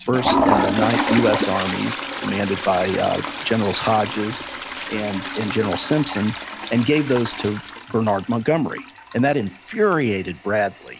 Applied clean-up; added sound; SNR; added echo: none; Toilet flush; 4 dB; none.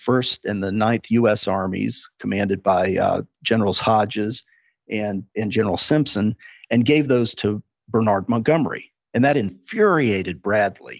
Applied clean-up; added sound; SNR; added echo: none; none; none; none.